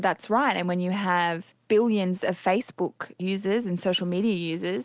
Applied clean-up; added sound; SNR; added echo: none; none; none; none.